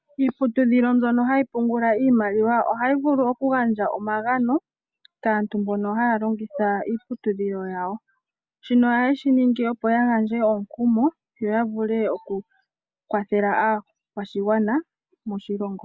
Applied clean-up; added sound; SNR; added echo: none; none; none; none.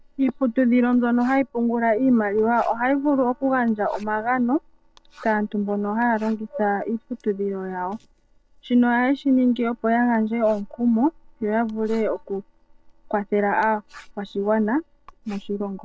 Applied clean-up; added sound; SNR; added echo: neural separator model SepFormer DNS4.